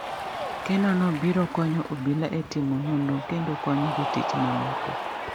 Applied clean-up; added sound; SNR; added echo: none; Cheering; 6 dB; none.